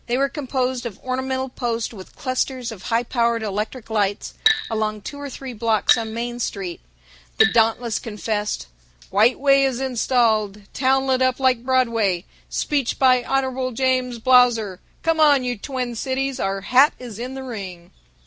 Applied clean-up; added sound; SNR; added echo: none; Glass; 6 dB; none.